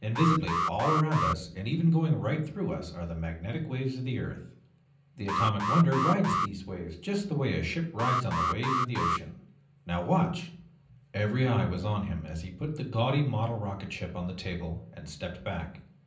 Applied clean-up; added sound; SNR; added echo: none; Alarm; 1 dB; reverberation time 0.6 s.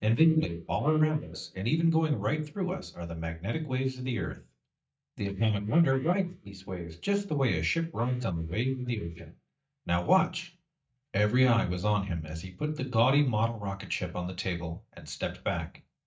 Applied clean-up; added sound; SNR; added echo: neural mask model DeepFilterNet 3.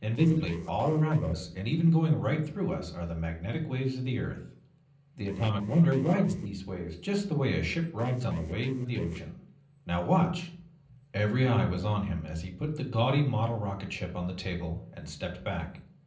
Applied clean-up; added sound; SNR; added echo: neural separator model SepFormer DNS4.